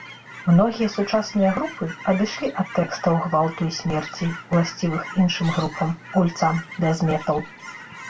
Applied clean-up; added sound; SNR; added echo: none; Chirp, tweet / Fowl; 15 dB; reverberation time 0.2 s.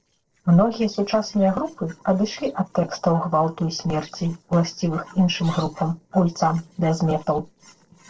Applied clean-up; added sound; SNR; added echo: neural separator model SepFormer DNS4.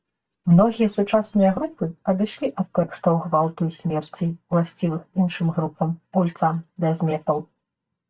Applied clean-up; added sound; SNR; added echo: neural mask model DeepFilterNet 3.